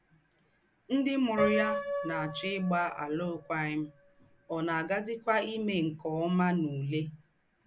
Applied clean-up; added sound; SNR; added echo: none; Piano; 8 dB; none.